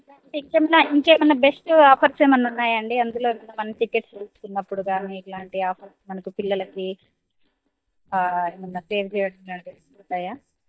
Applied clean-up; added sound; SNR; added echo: neural mask model DeepFilterNet 3.